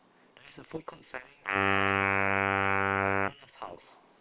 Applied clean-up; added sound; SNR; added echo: neural separator model SepFormer WHAM!.